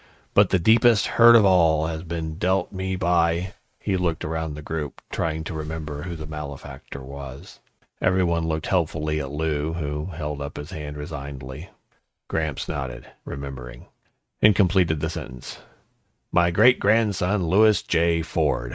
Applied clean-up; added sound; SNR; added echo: neural mask model RNNoise.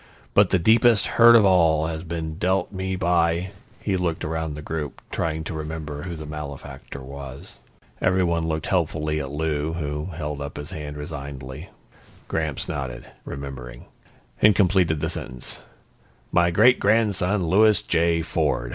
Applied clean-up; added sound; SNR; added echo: neural separator model SepFormer DNS4.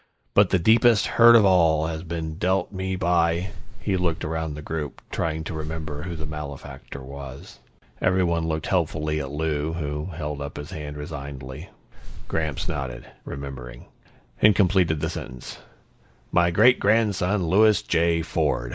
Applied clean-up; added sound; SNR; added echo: neural mask model DeepFilterNet 3.